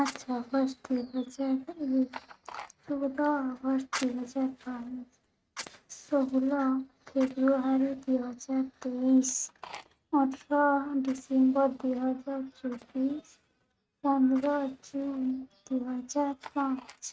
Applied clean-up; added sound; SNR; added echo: neural mask model RNNoise.